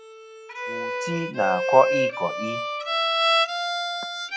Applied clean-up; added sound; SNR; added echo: classical method log-MMSE.